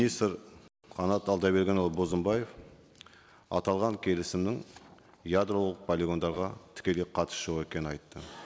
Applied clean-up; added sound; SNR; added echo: none; Whoosh, swoosh, swish; 19 dB; none.